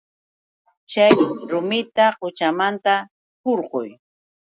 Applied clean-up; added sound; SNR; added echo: none; none; none; none.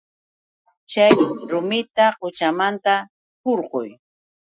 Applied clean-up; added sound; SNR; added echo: classical method Wiener filter.